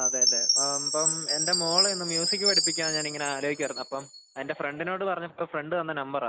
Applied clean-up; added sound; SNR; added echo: none; Chime; -3 dB; none.